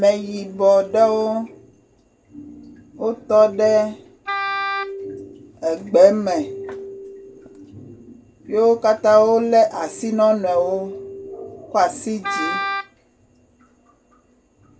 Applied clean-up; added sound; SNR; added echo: none; Wind instrument, woodwind instrument; 6 dB; none.